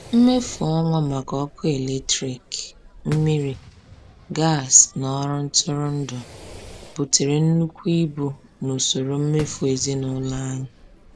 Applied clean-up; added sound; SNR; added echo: none; Fireworks; 19 dB; none.